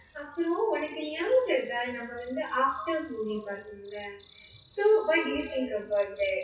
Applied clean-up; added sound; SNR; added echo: classical method WPE with log-MMSE.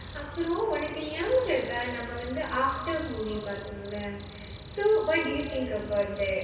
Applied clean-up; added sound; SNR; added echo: none; Cricket; 19 dB; reverberation time 2.5 s.